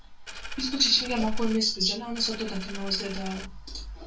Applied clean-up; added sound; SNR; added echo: none; Coin (dropping); 13 dB; reverberation time 0.2 s.